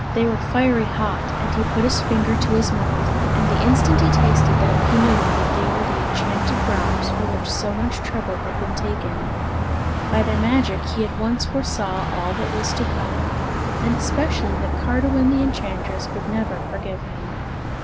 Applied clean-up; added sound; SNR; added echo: none; Car passing by; -3 dB; none.